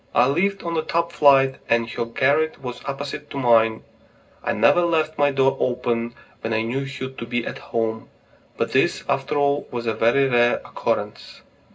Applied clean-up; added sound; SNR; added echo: none; none; none; reverberation time 0.2 s.